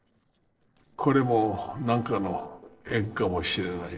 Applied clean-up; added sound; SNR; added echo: neural separator model SepFormer DNS4.